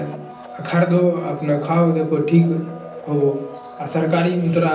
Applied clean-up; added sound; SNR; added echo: none; Domestic sounds, home sounds; 16 dB; reverberation time 0.6 s.